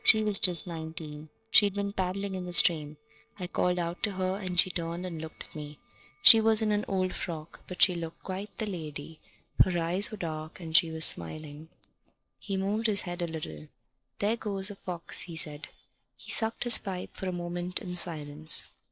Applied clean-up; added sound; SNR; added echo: neural separator model SepFormer DNS4.